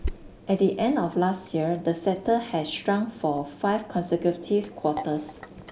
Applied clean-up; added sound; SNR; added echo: none; Sink (filling or washing); 15 dB; none.